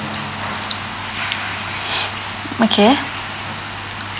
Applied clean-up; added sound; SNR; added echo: none; Drum; 19 dB; none.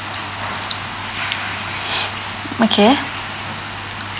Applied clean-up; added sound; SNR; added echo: none; none; none; none.